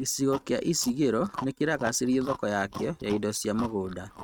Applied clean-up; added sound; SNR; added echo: neural mask model RNNoise.